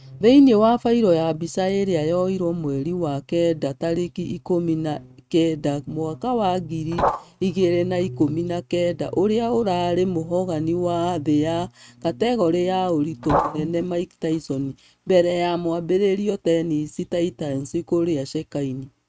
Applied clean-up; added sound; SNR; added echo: neural mask model RNNoise.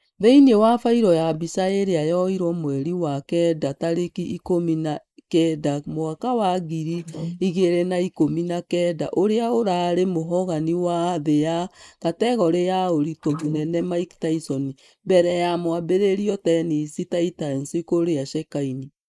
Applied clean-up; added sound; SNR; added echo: neural mask model Resemble Enhance denoiser.